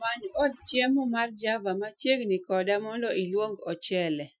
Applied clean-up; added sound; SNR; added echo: classical method Wiener filter.